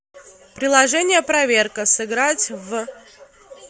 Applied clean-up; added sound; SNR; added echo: none; none; none; none.